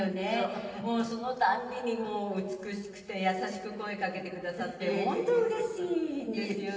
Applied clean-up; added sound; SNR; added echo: none; none; none; reverberation time 2.7 s.